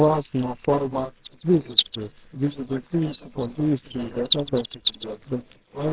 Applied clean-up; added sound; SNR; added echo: neural separator model SepFormer WHAMR!.